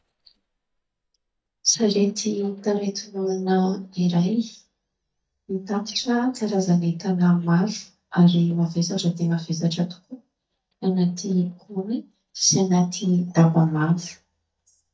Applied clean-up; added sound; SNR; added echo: neural mask model DeepFilterNet 3.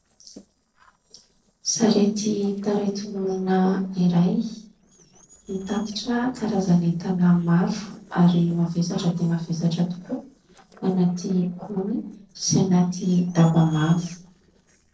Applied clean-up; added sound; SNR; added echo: neural separator model SepFormer DNS4.